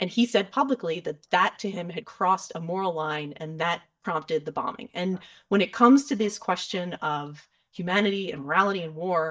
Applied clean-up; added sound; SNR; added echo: neural mask model DeepFilterNet 3.